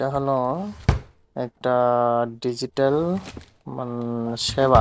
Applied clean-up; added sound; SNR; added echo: none; Drawer open or close; 9 dB; none.